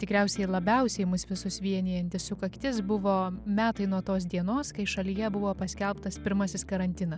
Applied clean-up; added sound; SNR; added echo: none; none; none; none.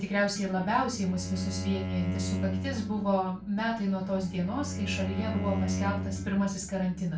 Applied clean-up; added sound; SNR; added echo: none; Bowed string instrument; 4 dB; reverberation time 0.3 s.